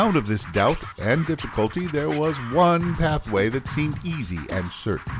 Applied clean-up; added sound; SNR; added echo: none; Scratching (performance technique); 12 dB; none.